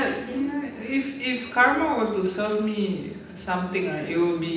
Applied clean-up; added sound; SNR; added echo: none; Rattle (instrument); 19 dB; reverberation time 0.9 s.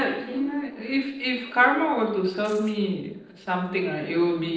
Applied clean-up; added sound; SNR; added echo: neural separator model SepFormer DNS4.